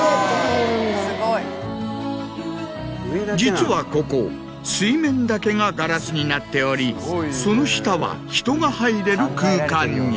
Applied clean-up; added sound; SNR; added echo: none; none; none; none.